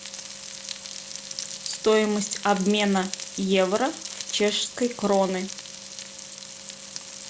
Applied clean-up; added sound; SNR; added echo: none; Frying (food); 11 dB; none.